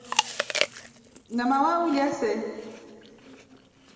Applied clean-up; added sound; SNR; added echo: none; Chewing, mastication; 5 dB; reverberation time 2.2 s.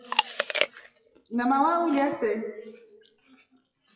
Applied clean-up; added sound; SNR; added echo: classical method WPE with log-MMSE.